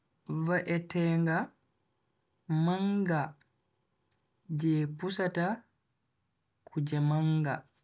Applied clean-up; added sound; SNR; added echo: none; none; none; none.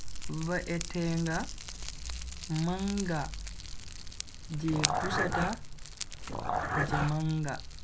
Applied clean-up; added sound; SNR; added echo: none; Dog + Fire; 1 dB; none.